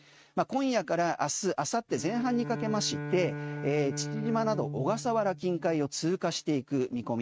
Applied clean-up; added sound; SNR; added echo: neural mask model RNNoise.